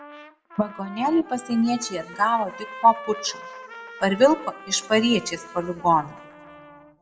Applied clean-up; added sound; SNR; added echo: none; Trumpet; 17 dB; reverberation time 1.4 s.